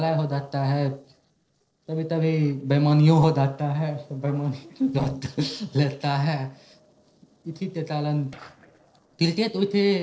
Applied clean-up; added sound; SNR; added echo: neural separator model SepFormer DNS4.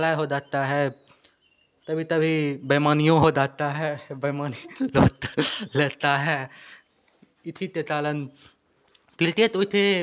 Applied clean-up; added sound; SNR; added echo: none; none; none; none.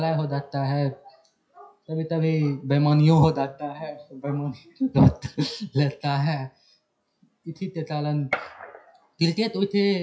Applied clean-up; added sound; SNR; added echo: classical method WPE with log-MMSE.